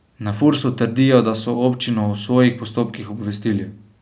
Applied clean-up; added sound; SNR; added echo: none; none; none; none.